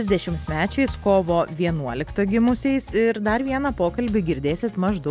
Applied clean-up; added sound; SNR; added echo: none; none; none; none.